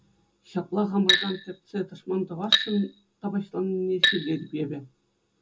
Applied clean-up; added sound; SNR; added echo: none; Glass; -1 dB; reverberation time 0.2 s.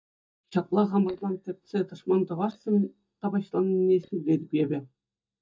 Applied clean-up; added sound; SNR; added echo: neural mask model DeepFilterNet 3.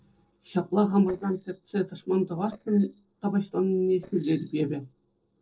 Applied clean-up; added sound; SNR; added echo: neural separator model SepFormer DNS4.